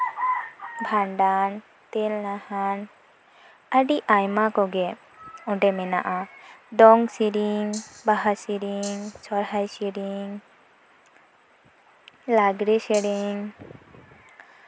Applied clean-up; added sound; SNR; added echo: none; Rattle (instrument); 16 dB; none.